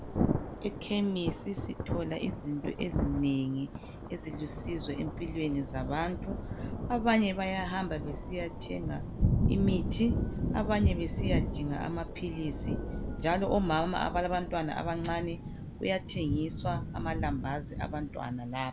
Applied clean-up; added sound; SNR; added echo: none; Thunder / Rain; 1 dB; none.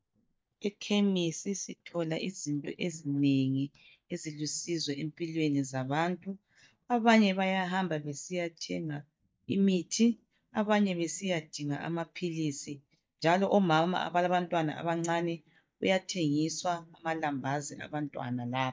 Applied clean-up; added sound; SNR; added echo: neural mask model DeepFilterNet 3.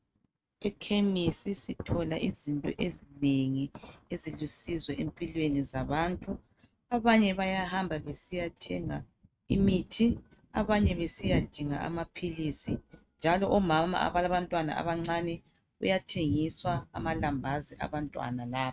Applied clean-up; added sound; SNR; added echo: neural mask model RNNoise.